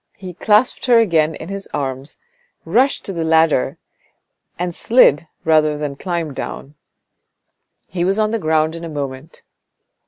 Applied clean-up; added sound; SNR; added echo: none; none; none; none.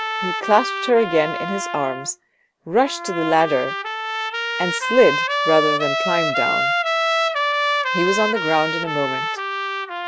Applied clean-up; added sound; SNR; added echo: none; Trumpet; 1 dB; none.